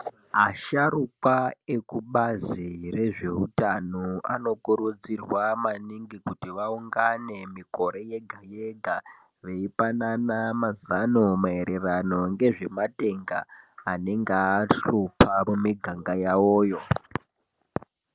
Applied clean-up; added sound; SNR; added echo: none; none; none; none.